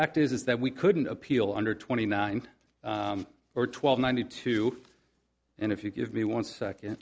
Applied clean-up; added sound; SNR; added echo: none; none; none; none.